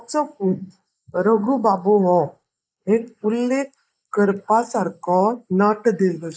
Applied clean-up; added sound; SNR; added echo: neural mask model Resemble Enhance denoiser.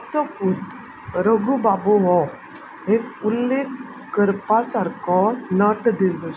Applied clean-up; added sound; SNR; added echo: none; none; none; none.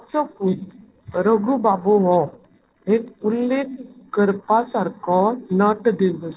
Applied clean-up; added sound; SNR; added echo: neural separator model SepFormer DNS4.